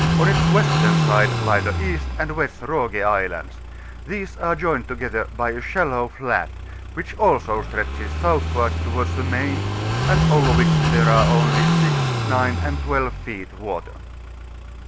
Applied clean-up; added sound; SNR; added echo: none; Car passing by / Idling; -2 dB; none.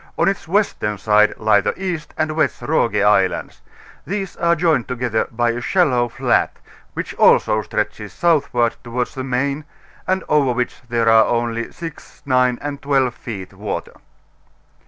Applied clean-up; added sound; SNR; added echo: none; none; none; none.